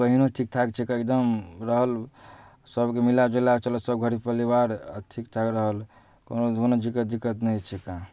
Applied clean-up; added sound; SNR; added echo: none; none; none; none.